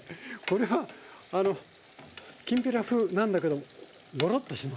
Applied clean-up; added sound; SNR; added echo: none; none; none; none.